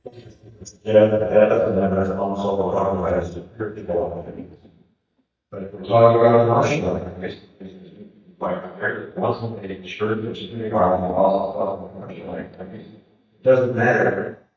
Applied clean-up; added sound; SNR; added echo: neural mask model DeepFilterNet 3.